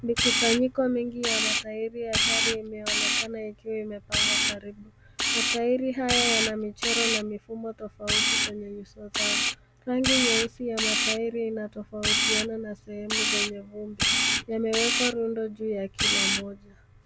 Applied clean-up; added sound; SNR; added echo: none; Camera; -3 dB; none.